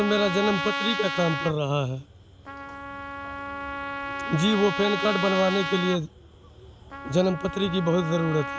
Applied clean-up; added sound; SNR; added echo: none; Trumpet; 6 dB; none.